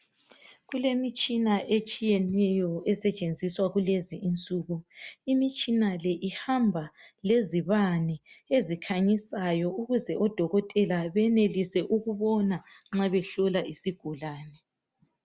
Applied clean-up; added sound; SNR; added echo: none; none; none; none.